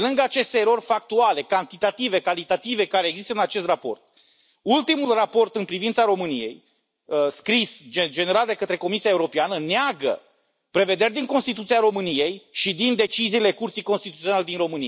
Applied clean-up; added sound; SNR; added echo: none; none; none; none.